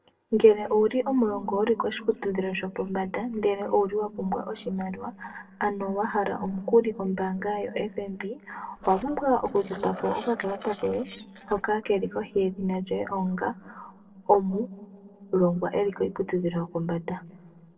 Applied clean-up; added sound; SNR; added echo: neural separator model SepFormer DNS4.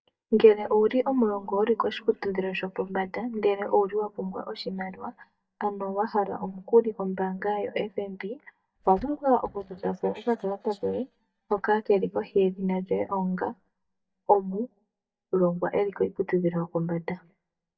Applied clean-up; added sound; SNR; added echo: neural mask model DeepFilterNet 3.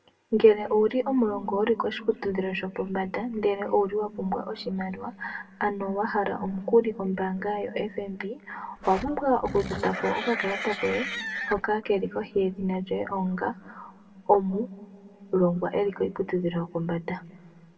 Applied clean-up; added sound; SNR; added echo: none; Livestock, farm animals, working animals; 7 dB; reverberation time 1.5 s.